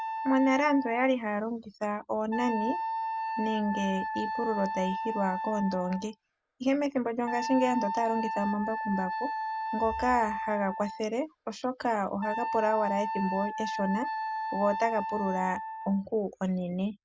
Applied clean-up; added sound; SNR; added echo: none; Wind instrument, woodwind instrument; 5 dB; none.